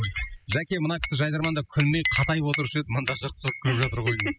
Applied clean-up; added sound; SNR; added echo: classical method spectral subtraction.